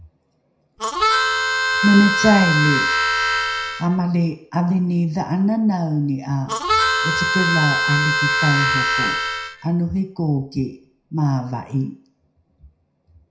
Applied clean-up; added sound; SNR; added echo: none; Harmonica; -2 dB; reverberation time 0.5 s.